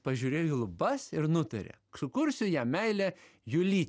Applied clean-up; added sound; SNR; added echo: none; none; none; none.